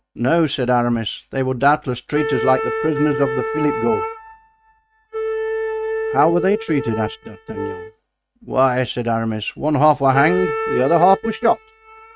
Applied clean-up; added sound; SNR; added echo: neural mask model RNNoise.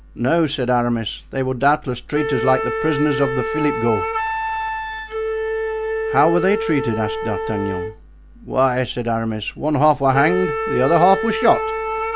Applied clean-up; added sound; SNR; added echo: none; Wind instrument, woodwind instrument; 5 dB; none.